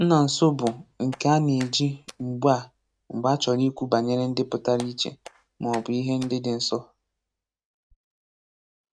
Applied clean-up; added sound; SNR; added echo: neural mask model RNNoise.